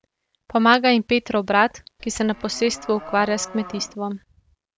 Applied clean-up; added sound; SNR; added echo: none; Livestock, farm animals, working animals; 17 dB; none.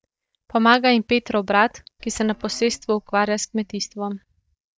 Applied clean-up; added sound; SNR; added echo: neural mask model DeepFilterNet 3.